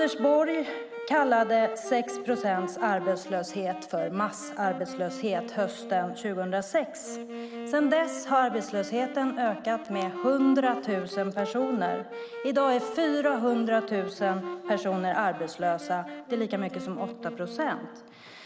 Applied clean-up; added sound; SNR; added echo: none; Wind instrument, woodwind instrument; 10 dB; none.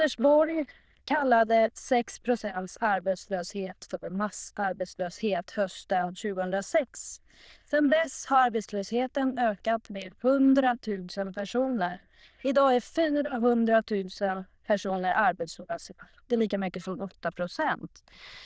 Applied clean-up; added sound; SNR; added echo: neural diffusion model UNIVERSE++.